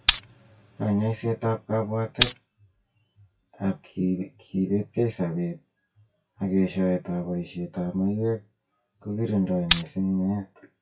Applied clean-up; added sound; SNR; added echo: classical method WPE with log-MMSE.